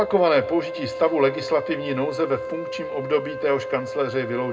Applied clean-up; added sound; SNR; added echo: none; Wind instrument, woodwind instrument; 8 dB; reverberation time 0.2 s.